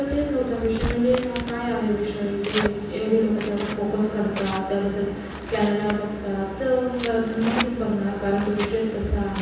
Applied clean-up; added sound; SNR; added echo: none; Tearing; 11 dB; reverberation time 1.1 s.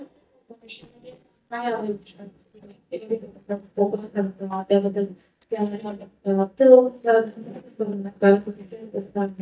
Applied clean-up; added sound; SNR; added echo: neural mask model DeepFilterNet 3.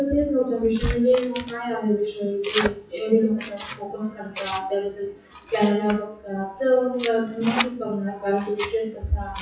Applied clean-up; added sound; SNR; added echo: classical method WPE with log-MMSE.